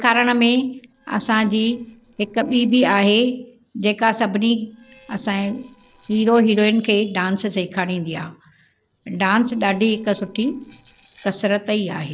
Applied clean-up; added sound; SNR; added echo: neural separator model SepFormer DNS4.